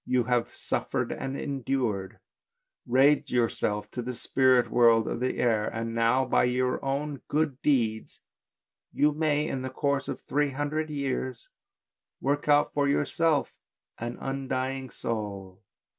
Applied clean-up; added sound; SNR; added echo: none; none; none; none.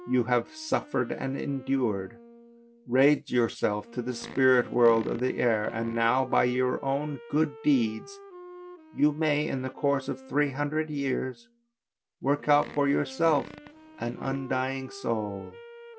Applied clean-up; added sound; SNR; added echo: none; Fart + Wind instrument, woodwind instrument; 18 dB; none.